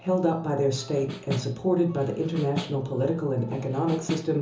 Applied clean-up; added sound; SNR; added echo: none; Snare drum; 11 dB; reverberation time 0.8 s.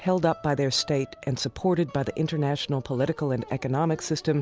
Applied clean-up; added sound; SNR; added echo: none; none; none; none.